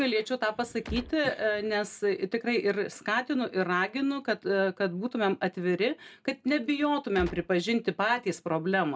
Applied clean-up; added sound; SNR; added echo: none; Gunshot, gunfire; 10 dB; none.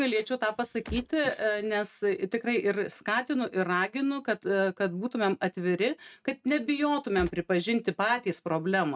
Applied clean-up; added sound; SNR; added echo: neural mask model RNNoise.